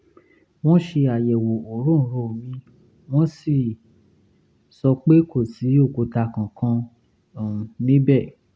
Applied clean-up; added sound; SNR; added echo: none; none; none; none.